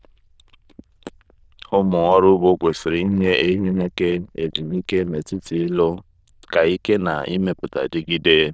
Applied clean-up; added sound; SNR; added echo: neural diffusion model UNIVERSE++.